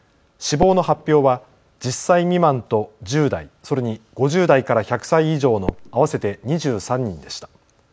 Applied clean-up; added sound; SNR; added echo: none; Fireworks; 17 dB; none.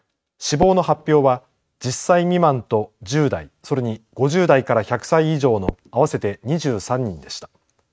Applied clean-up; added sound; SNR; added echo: neural mask model RNNoise.